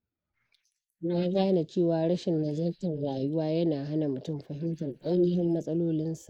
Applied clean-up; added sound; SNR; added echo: neural mask model Resemble Enhance denoiser.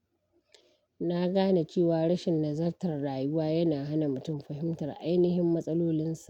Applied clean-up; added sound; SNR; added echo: none; none; none; none.